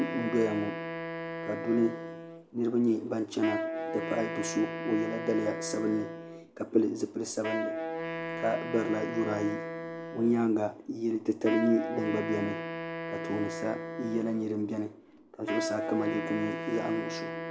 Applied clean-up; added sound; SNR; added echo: none; Wind instrument, woodwind instrument; 6 dB; none.